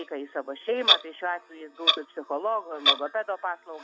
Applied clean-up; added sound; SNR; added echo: none; Clock; -3 dB; none.